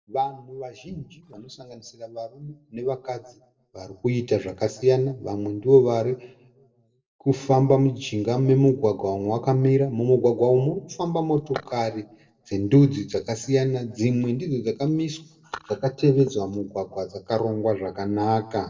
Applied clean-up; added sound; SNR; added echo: neural separator model SepFormer DNS4.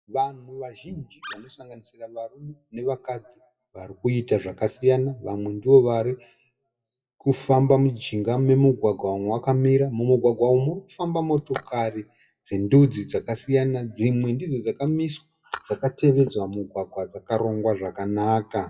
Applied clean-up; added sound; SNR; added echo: classical method WPE with log-MMSE.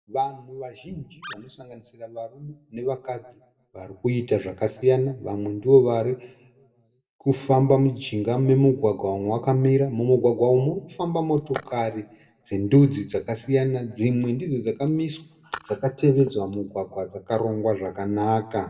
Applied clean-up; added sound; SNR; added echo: none; Animal; 20 dB; reverberation time 0.6 s.